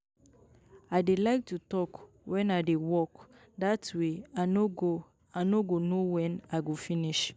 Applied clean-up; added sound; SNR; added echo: none; none; none; none.